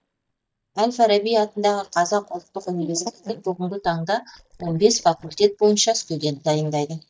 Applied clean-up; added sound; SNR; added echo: neural mask model DeepFilterNet 3.